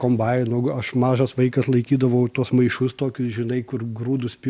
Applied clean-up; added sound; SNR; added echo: none; none; none; none.